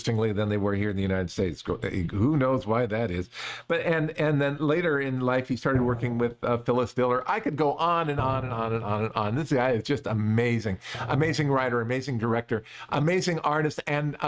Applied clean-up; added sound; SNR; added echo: neural mask model RNNoise.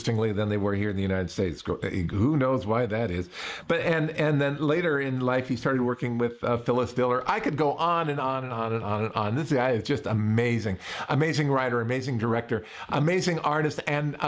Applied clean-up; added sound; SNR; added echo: neural mask model Resemble Enhance denoiser.